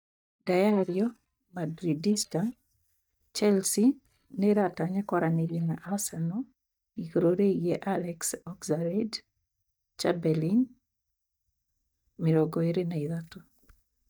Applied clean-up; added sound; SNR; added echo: neural mask model DeepFilterNet 3.